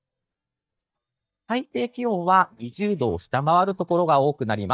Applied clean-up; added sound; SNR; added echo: neural mask model DeepFilterNet 3.